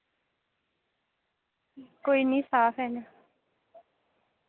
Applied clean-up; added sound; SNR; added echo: none; none; none; none.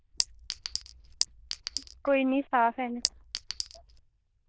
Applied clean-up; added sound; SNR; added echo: neural diffusion model UNIVERSE++.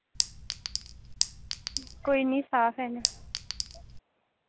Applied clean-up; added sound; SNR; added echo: none; Chink, clink; 2 dB; none.